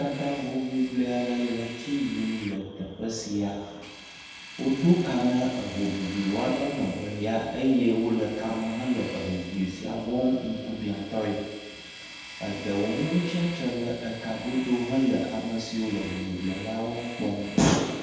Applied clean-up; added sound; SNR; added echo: none; Domestic sounds, home sounds; 15 dB; reverberation time 1.1 s.